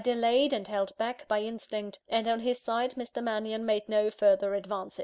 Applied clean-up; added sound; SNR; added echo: none; none; none; none.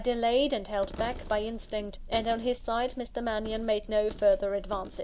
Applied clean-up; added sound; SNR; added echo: none; Coin (dropping); 13 dB; none.